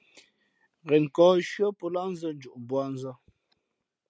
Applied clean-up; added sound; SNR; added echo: none; none; none; none.